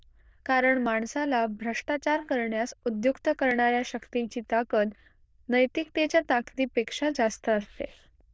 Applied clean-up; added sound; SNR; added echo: neural diffusion model UNIVERSE++.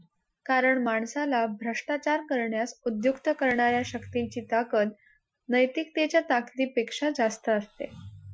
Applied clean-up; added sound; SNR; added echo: classical method Wiener filter.